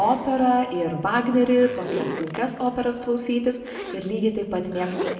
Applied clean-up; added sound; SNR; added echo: none; Zipper (clothing); 12 dB; reverberation time 1.4 s.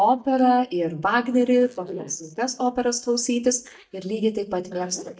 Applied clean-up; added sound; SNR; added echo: neural mask model DeepFilterNet 3.